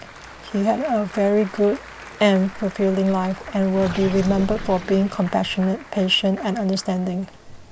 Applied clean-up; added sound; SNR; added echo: none; Applause / Crowd + Gurgling; 14 dB; none.